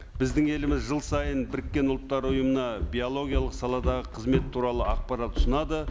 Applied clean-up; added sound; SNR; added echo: none; Walk, footsteps; 4 dB; none.